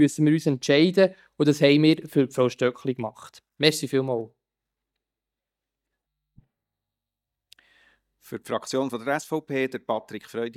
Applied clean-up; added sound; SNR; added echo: neural mask model DeepFilterNet 3.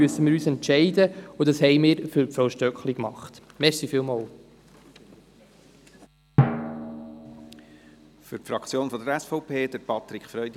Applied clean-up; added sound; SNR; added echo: none; Drum; 9 dB; none.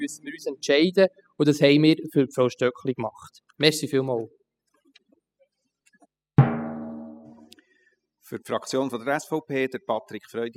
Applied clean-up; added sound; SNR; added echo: classical method spectral subtraction.